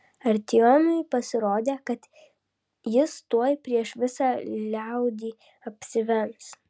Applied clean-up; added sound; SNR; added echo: none; none; none; none.